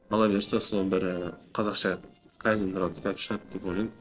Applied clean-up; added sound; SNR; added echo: neural separator model SepFormer DNS4.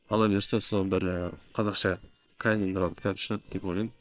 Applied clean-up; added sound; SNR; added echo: neural separator model SepFormer WHAM!.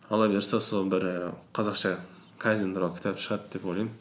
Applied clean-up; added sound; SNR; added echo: none; none; none; none.